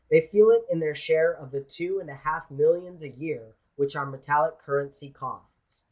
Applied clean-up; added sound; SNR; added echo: none; none; none; none.